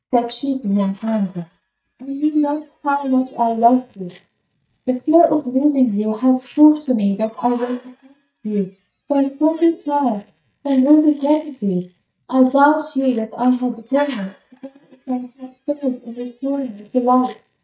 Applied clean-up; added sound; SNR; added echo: neural mask model DeepFilterNet 3.